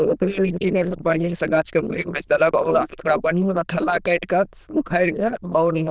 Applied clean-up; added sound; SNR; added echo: neural diffusion model UNIVERSE++.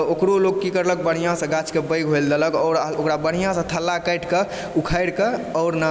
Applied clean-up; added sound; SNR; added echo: none; none; none; none.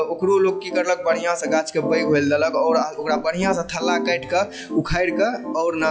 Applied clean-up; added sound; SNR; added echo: classical method log-MMSE.